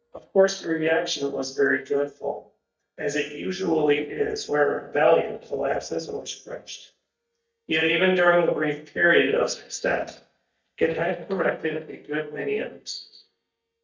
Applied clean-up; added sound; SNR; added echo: neural mask model DeepFilterNet 3.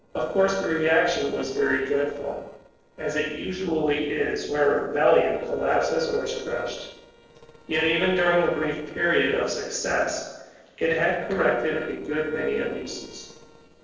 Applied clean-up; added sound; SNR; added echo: neural separator model SepFormer DNS4.